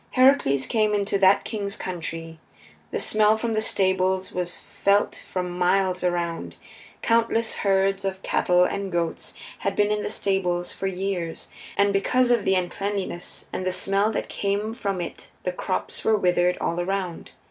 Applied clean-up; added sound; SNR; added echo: none; none; none; none.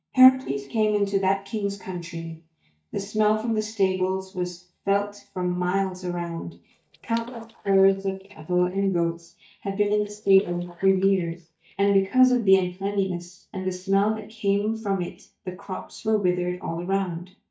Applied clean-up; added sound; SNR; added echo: neural mask model DeepFilterNet 3.